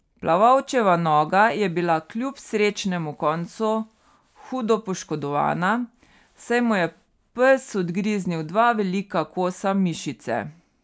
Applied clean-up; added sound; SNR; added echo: none; none; none; none.